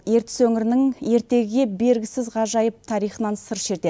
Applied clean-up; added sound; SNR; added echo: none; none; none; none.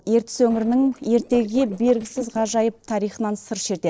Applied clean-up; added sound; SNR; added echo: neural separator model SepFormer DNS4.